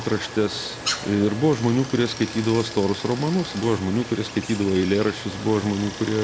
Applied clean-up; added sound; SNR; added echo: none; Stream; 11 dB; none.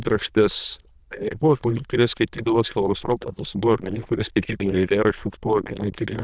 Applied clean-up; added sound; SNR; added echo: neural diffusion model UNIVERSE++.